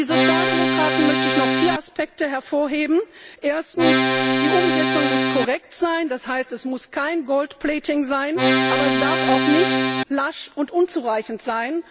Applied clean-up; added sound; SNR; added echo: none; Accordion; -5 dB; none.